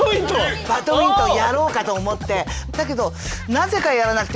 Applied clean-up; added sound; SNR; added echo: none; none; none; none.